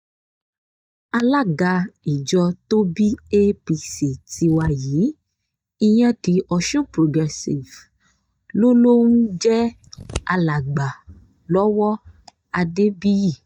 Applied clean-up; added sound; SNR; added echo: neural mask model DeepFilterNet 3.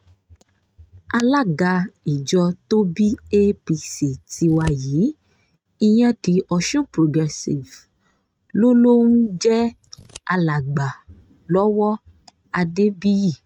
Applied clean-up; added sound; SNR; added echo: neural mask model RNNoise.